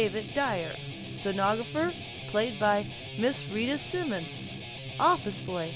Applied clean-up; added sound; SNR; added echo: none; Guitar; 7 dB; none.